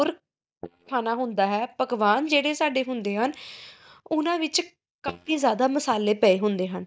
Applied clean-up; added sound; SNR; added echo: neural mask model DeepFilterNet 3.